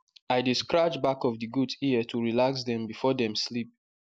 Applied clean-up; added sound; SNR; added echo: none; none; none; none.